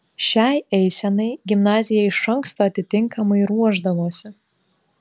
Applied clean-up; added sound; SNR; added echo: none; none; none; none.